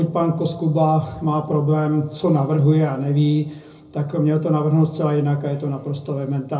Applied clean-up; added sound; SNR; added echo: none; none; none; reverberation time 0.4 s.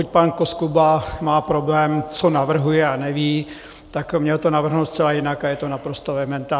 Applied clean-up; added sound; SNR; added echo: none; none; none; none.